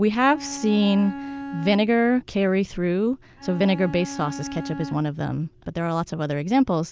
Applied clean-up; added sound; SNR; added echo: none; Bowed string instrument; 12 dB; none.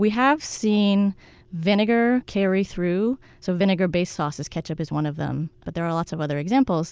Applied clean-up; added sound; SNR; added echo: none; none; none; none.